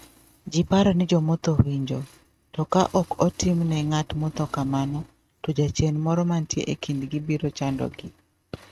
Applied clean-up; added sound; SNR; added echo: neural mask model RNNoise.